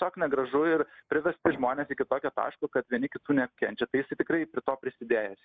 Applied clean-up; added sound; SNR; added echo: neural mask model Resemble Enhance denoiser.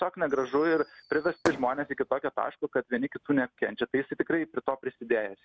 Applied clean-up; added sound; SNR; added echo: none; Fireworks; 11 dB; none.